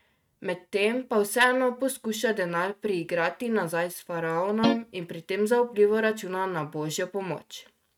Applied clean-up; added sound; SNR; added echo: neural mask model RNNoise.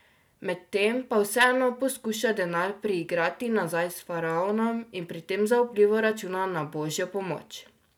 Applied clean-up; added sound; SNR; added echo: none; none; none; none.